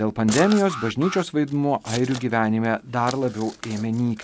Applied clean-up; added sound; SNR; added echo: none; Alarm + Scissors; 14 dB; none.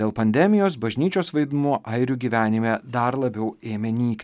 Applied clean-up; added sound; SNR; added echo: none; none; none; none.